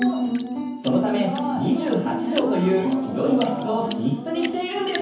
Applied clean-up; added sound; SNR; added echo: none; Drip; 18 dB; reverberation time 0.7 s.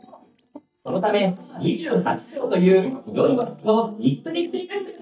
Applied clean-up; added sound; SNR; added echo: neural mask model DeepFilterNet 3.